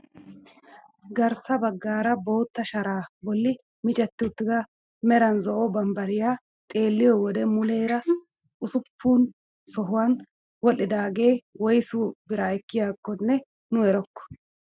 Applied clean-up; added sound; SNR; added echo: classical method Wiener filter.